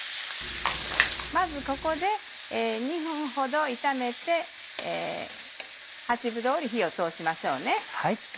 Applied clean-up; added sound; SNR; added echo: none; Splash, splatter; 1 dB; none.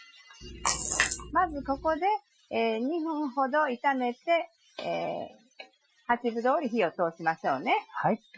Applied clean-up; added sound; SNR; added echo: classical method Wiener filter.